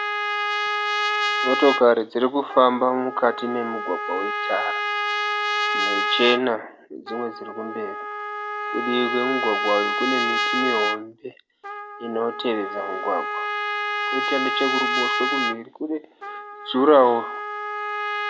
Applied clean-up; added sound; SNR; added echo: none; Trumpet; 2 dB; none.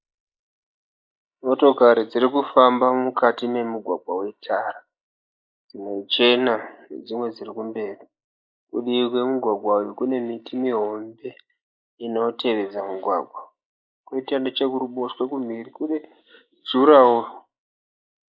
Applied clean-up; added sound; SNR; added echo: neural mask model Resemble Enhance denoiser.